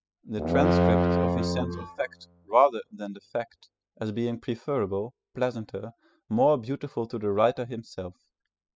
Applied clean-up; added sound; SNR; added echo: classical method spectral subtraction.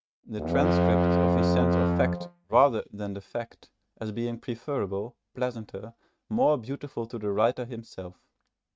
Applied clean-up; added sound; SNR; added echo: neural mask model RNNoise.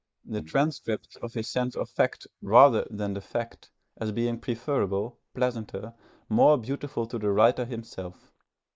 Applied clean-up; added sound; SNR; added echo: neural mask model Resemble Enhance denoiser.